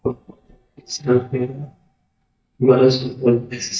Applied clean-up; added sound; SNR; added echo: neural mask model DeepFilterNet 3.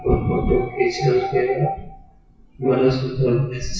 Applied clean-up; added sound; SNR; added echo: classical method WPE with log-MMSE.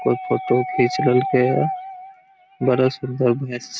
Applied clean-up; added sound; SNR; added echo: none; none; none; none.